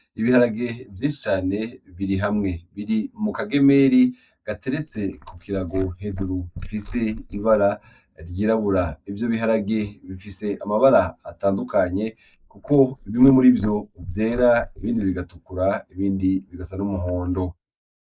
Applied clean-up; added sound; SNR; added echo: neural mask model Resemble Enhance denoiser.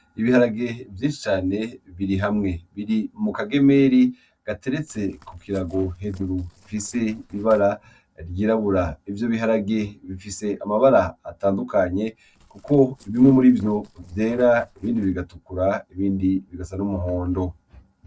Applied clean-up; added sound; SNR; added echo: neural separator model SepFormer DNS4.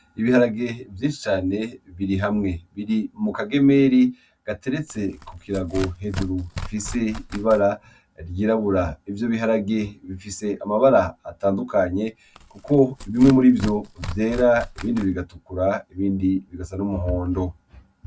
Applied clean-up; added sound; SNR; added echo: none; Tearing; 13 dB; none.